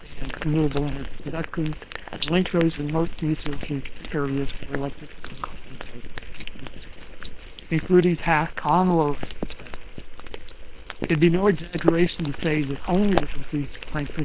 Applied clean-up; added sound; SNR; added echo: neural separator model SepFormer WHAM!.